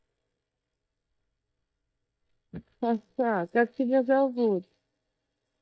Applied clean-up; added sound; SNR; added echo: neural mask model DeepFilterNet 3.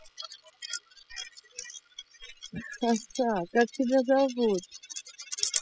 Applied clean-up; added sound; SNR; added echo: classical method spectral subtraction.